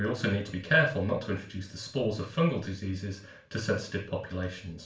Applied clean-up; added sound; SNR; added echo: none; none; none; reverberation time 0.4 s.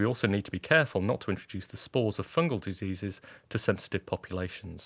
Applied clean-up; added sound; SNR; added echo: none; none; none; none.